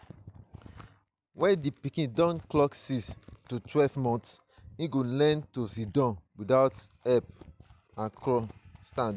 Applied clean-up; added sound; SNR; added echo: none; none; none; none.